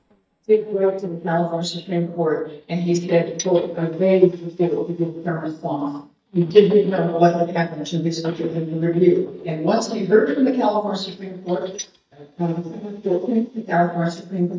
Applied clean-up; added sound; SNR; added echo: neural mask model DeepFilterNet 3.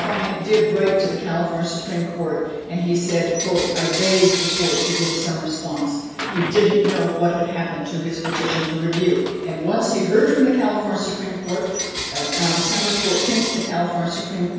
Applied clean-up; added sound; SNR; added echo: none; Coin (dropping) / Bell; 8 dB; reverberation time 1.2 s.